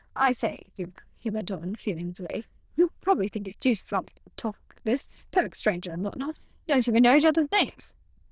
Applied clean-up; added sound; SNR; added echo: neural diffusion model UNIVERSE++.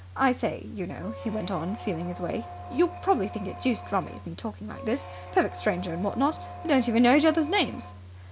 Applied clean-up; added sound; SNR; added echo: none; Squeak; 14 dB; none.